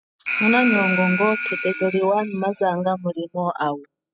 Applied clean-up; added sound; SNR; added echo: classical method spectral subtraction.